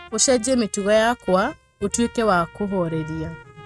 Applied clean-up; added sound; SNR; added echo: neural mask model RNNoise.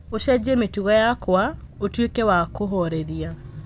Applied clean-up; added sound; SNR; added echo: none; none; none; none.